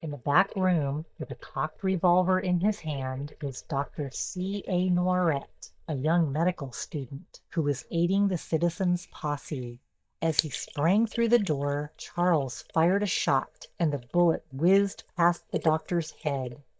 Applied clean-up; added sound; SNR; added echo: neural mask model DeepFilterNet 3.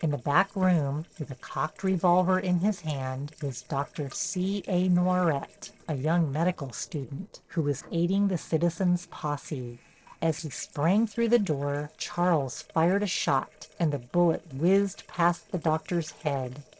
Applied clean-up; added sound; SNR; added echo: neural separator model SepFormer DNS4.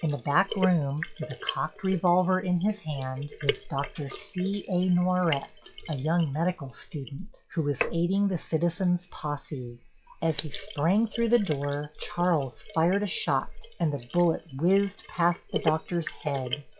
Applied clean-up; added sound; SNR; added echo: classical method log-MMSE.